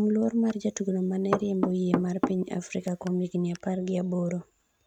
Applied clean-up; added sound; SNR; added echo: neural mask model RNNoise.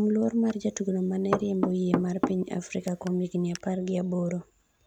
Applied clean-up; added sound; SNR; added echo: none; Knock / Wood; 6 dB; none.